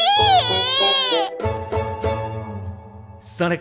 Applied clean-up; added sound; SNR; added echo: none; none; none; none.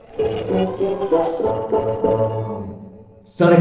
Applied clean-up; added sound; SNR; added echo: neural separator model SepFormer DNS4.